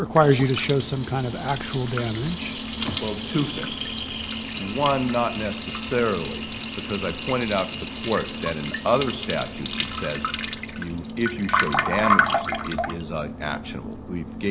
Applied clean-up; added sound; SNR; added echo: none; Liquid; 0 dB; none.